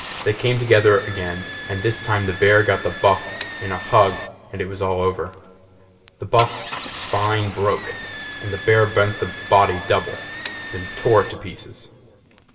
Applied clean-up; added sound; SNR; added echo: none; Engine starting / Car; 13 dB; reverberation time 2.8 s.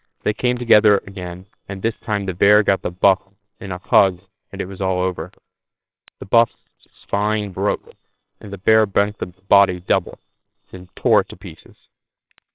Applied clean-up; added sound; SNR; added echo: neural separator model SepFormer WHAMR!.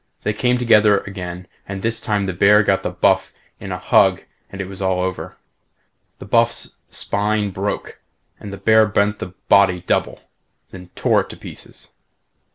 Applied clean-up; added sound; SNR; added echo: none; none; none; none.